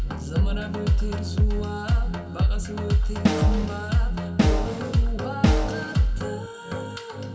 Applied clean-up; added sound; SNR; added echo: none; Snare drum; 3 dB; reverberation time 0.2 s.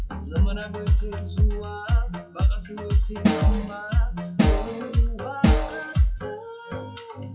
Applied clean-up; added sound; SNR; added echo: classical method WPE with log-MMSE.